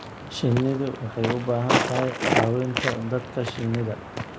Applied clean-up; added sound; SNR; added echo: none; Walk, footsteps; 2 dB; none.